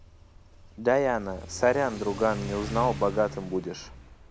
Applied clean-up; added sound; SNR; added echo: none; Accelerating, revving, vroom / Car; 12 dB; none.